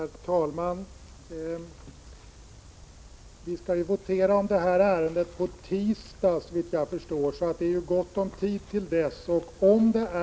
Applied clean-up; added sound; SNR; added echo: none; none; none; none.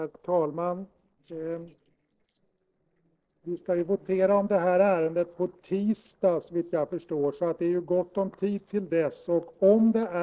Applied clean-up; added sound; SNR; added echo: neural separator model SepFormer DNS4.